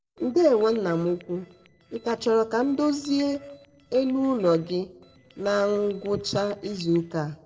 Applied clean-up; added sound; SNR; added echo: neural separator model SepFormer DNS4.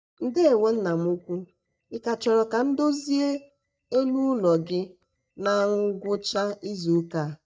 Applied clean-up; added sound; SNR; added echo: neural mask model DeepFilterNet 3.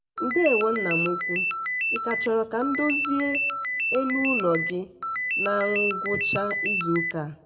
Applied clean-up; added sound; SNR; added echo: none; Ringtone; 0 dB; reverberation time 0.7 s.